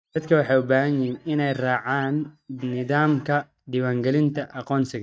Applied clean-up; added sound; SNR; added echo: neural mask model DeepFilterNet 3.